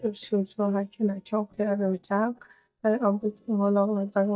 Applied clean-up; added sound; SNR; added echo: neural mask model DeepFilterNet 3.